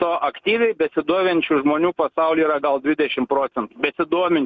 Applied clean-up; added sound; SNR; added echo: none; none; none; none.